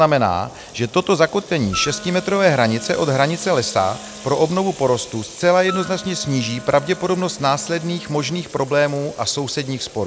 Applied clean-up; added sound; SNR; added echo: none; Wind instrument, woodwind instrument + Sink (filling or washing) / Water tap, faucet; 16 dB; none.